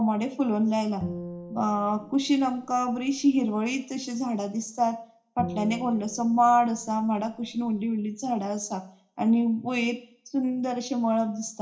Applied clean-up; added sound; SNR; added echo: none; Bowed string instrument; 14 dB; reverberation time 0.4 s.